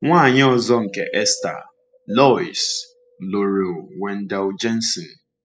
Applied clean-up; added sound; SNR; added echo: classical method spectral subtraction.